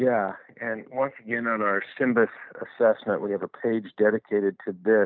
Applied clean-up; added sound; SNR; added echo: none; none; none; none.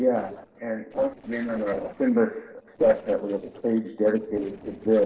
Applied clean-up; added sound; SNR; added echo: neural separator model SepFormer DNS4.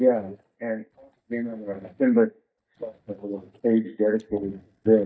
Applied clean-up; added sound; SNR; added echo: neural mask model DeepFilterNet 3.